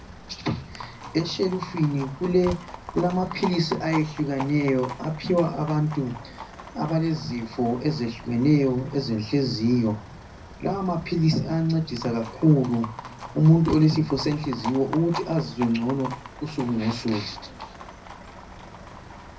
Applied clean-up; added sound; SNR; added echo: none; Livestock, farm animals, working animals; 14 dB; reverberation time 0.4 s.